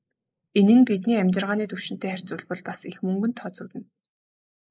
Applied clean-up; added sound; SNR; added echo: neural mask model Resemble Enhance denoiser.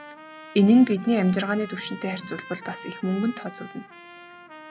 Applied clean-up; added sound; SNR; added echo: none; Trumpet; 18 dB; none.